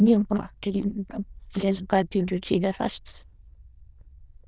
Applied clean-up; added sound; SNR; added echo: neural diffusion model UNIVERSE++.